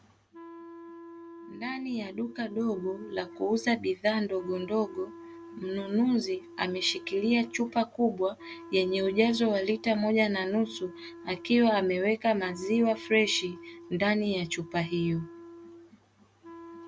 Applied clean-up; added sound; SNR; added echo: none; Wind instrument, woodwind instrument; 18 dB; none.